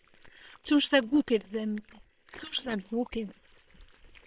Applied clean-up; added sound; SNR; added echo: neural separator model SepFormer WHAM!.